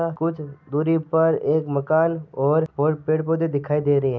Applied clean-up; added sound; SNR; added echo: none; none; none; none.